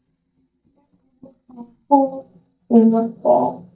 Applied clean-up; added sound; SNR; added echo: neural mask model DeepFilterNet 3.